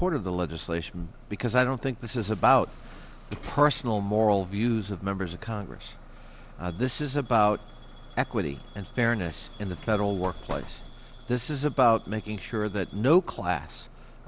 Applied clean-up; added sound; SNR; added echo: none; Bus / Alarm; 16 dB; none.